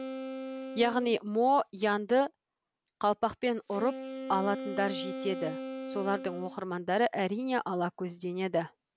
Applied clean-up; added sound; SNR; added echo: none; Wind instrument, woodwind instrument; 11 dB; none.